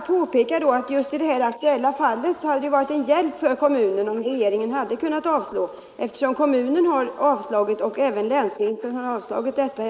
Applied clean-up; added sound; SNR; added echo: neural mask model Resemble Enhance denoiser.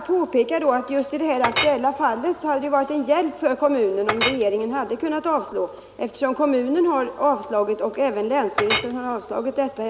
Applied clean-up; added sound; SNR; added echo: none; Chink, clink; 8 dB; none.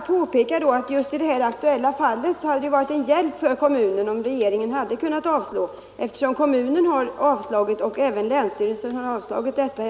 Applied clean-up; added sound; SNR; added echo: none; none; none; none.